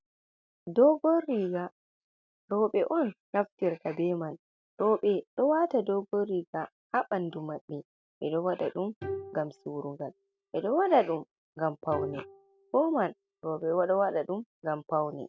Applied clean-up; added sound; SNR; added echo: none; Bowed string instrument; 15 dB; none.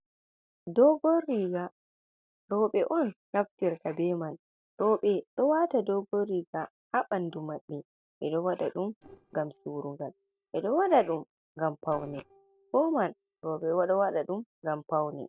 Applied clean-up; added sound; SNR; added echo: neural separator model SepFormer DNS4.